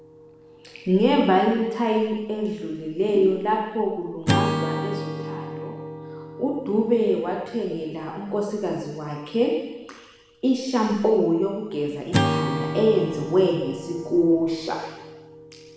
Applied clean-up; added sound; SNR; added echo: none; Acoustic guitar / Strum; 8 dB; reverberation time 1.1 s.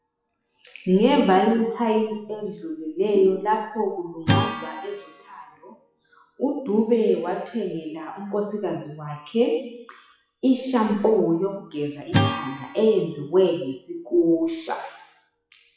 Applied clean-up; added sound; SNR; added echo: classical method WPE with log-MMSE.